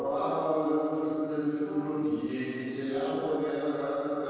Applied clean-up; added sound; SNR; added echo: neural separator model SepFormer DNS4.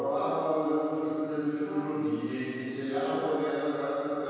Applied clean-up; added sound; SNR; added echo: none; Brass instrument; 14 dB; reverberation time 2.2 s.